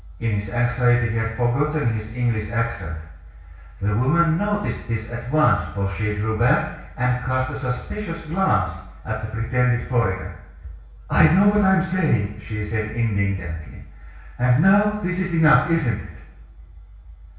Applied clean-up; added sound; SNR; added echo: none; none; none; reverberation time 0.6 s.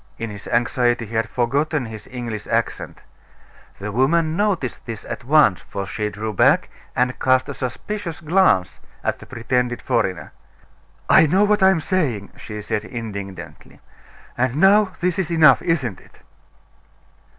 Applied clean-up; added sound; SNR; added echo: none; none; none; none.